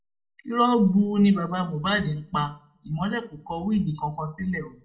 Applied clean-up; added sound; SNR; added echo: none; none; none; reverberation time 0.3 s.